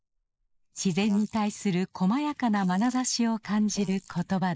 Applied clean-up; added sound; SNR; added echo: neural mask model Resemble Enhance denoiser.